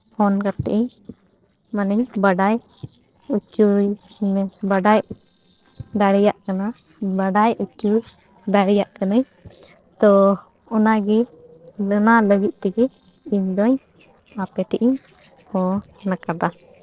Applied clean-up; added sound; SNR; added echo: neural separator model SepFormer DNS4.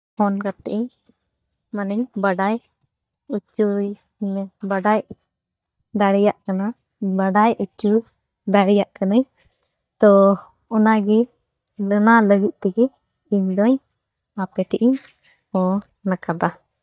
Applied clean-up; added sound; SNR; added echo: neural mask model DeepFilterNet 3.